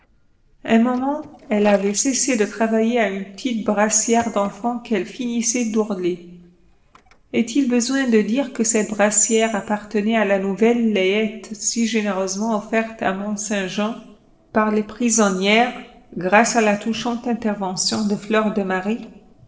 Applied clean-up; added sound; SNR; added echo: neural separator model SepFormer DNS4.